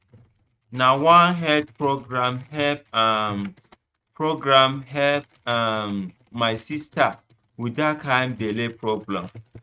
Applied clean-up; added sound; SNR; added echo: neural mask model RNNoise.